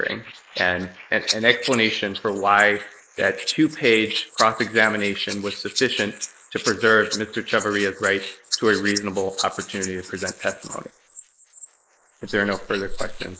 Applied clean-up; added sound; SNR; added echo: neural mask model Resemble Enhance denoiser.